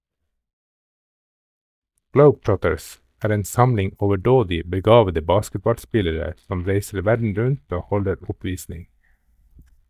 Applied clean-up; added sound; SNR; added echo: neural mask model DeepFilterNet 3.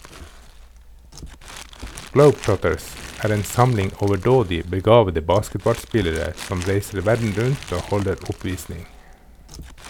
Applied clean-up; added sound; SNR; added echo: none; Crumpling, crinkling; 17 dB; none.